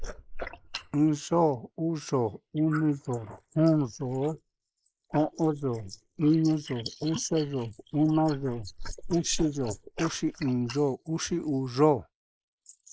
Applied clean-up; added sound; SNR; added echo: neural mask model Resemble Enhance denoiser.